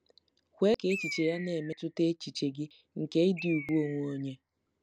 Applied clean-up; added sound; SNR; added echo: none; Bird; 15 dB; none.